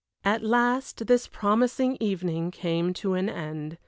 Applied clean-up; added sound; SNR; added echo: none; none; none; none.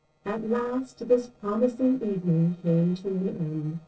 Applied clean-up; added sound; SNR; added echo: neural separator model SepFormer DNS4.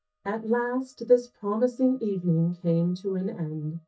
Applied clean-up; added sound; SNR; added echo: neural mask model DeepFilterNet 3.